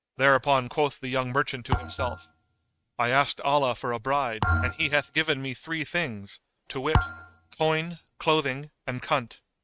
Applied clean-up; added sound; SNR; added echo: neural mask model RNNoise.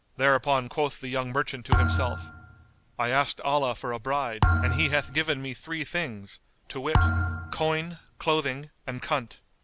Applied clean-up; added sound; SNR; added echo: none; Thump, thud; -1 dB; none.